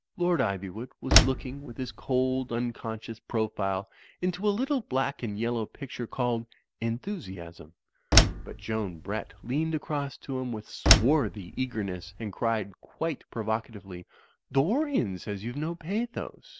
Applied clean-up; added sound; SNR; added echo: none; Slam; -4 dB; none.